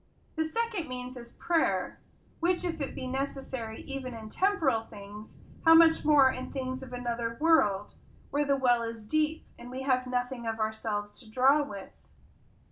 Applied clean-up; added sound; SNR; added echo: none; Thunder; 19 dB; reverberation time 0.2 s.